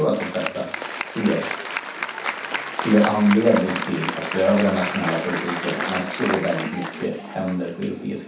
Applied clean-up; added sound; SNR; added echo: none; Applause; 6 dB; reverberation time 0.7 s.